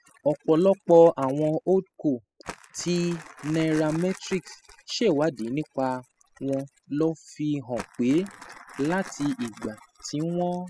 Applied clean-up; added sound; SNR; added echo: classical method spectral subtraction.